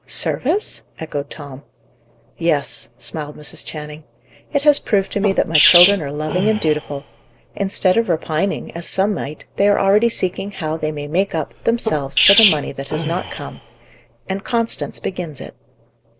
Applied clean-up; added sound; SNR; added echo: none; Sneeze; 2 dB; none.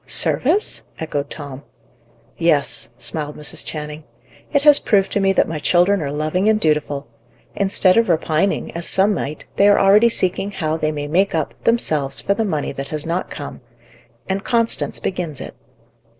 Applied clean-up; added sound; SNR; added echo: none; none; none; none.